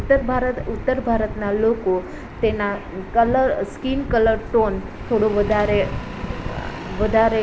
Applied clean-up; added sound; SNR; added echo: none; Engine; 17 dB; none.